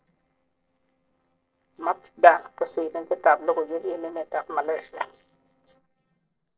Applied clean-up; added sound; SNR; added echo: neural separator model SepFormer DNS4.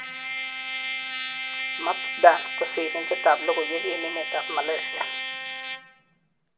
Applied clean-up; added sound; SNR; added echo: none; Trumpet; 5 dB; none.